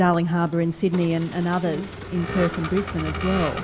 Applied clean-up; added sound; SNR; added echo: none; Vehicle; 9 dB; none.